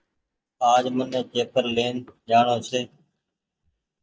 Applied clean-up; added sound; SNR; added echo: neural mask model DeepFilterNet 3.